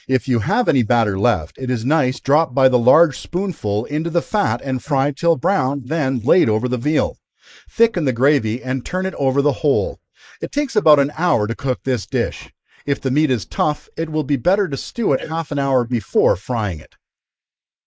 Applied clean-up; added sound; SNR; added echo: neural mask model Resemble Enhance denoiser.